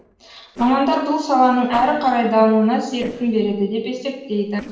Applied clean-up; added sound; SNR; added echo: neural separator model SepFormer DNS4.